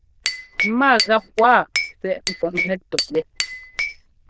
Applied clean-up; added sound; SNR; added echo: neural diffusion model UNIVERSE++.